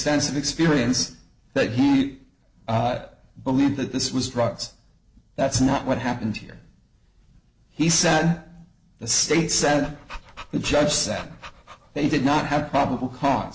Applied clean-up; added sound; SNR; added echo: neural separator model SepFormer DNS4.